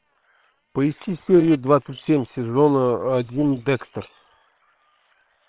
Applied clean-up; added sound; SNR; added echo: neural separator model SepFormer WHAM!.